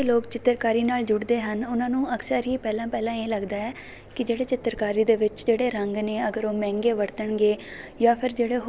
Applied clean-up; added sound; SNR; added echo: none; none; none; none.